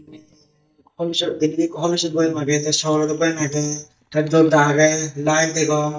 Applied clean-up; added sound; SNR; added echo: neural mask model DeepFilterNet 3.